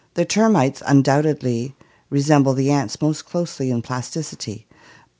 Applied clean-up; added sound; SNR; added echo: none; none; none; none.